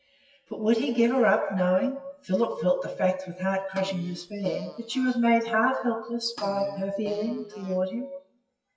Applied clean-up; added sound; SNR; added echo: classical method WPE with log-MMSE.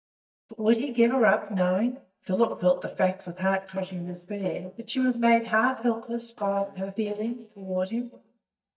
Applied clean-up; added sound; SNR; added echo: neural mask model DeepFilterNet 3.